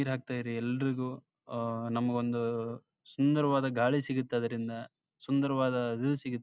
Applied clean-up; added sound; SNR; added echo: none; none; none; none.